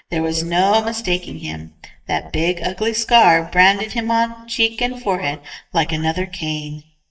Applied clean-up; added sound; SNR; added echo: neural mask model DeepFilterNet 3.